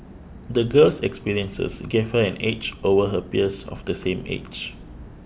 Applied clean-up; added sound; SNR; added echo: none; none; none; none.